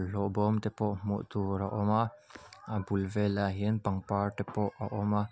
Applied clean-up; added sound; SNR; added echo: none; none; none; none.